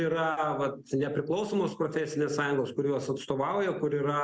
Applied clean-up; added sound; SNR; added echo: none; none; none; none.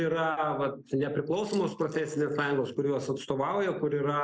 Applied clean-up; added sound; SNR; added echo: neural mask model Resemble Enhance denoiser.